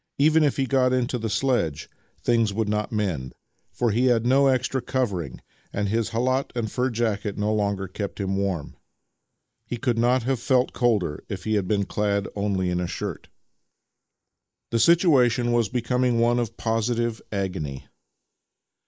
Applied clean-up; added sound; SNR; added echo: neural mask model Resemble Enhance denoiser.